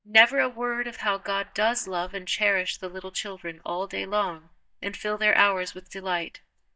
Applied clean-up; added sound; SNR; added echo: neural mask model DeepFilterNet 3.